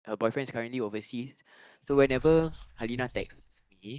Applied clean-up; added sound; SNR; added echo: neural mask model DeepFilterNet 3.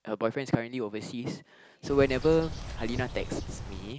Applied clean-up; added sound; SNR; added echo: none; Bird; 6 dB; none.